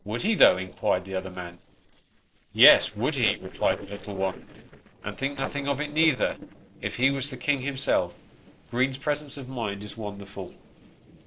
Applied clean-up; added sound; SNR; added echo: neural separator model SepFormer DNS4.